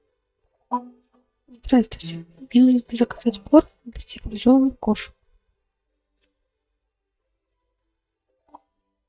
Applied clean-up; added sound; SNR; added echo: neural mask model DeepFilterNet 3.